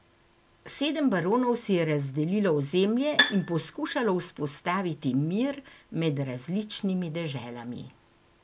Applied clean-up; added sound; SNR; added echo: none; Bowed string instrument; 1 dB; none.